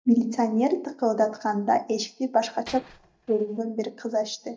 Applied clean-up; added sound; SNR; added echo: neural mask model DeepFilterNet 3.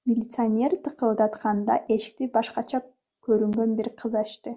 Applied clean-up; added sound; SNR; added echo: none; none; none; none.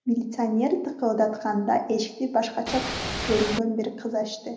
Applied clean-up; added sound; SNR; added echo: none; Ocean / Boat, Water vehicle; 4 dB; reverberation time 0.8 s.